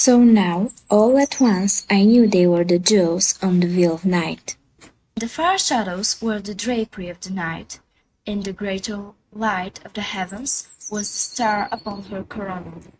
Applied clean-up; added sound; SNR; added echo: neural mask model RNNoise.